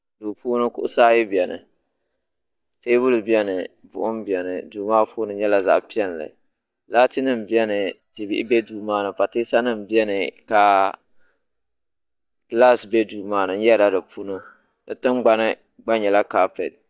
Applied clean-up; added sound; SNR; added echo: neural mask model DeepFilterNet 3.